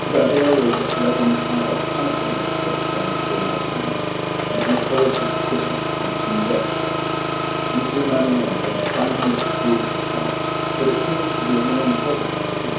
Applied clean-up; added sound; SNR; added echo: none; Engine; -1 dB; reverberation time 0.6 s.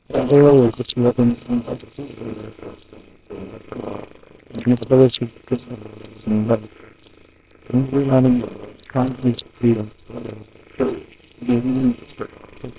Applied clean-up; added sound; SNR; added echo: neural separator model SepFormer WHAMR!.